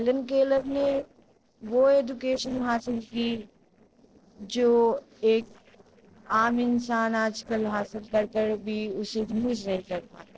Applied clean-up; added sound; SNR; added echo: neural separator model SepFormer DNS4.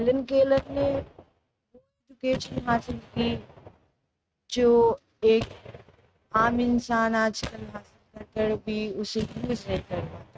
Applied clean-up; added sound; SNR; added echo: neural mask model RNNoise.